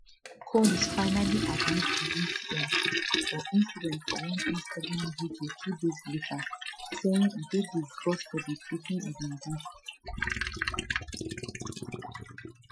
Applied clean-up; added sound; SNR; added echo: classical method Wiener filter.